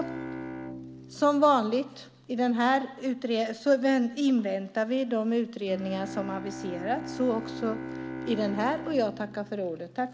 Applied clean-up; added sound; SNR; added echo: none; Bowed string instrument; 12 dB; none.